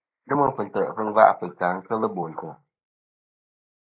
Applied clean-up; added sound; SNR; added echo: neural mask model Resemble Enhance denoiser.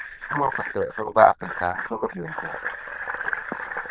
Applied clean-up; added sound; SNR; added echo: neural diffusion model UNIVERSE++.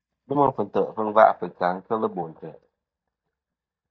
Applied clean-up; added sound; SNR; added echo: neural mask model DeepFilterNet 3.